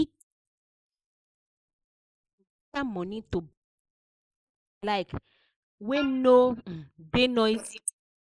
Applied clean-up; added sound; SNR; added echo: neural mask model Resemble Enhance denoiser.